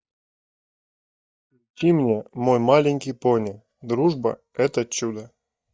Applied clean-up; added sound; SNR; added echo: neural mask model DeepFilterNet 3.